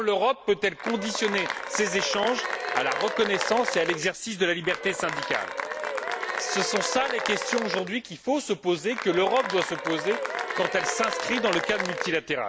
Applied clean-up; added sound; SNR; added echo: none; Applause / Cheering; 4 dB; none.